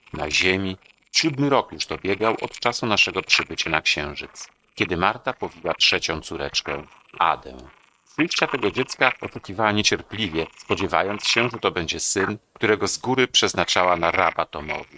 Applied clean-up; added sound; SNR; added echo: neural mask model RNNoise.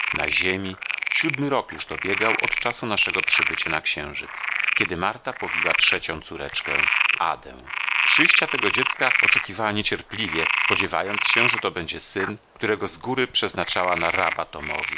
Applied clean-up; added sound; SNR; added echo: none; Frog; -1 dB; none.